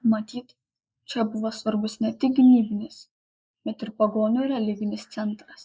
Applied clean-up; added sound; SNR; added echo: neural mask model Resemble Enhance denoiser.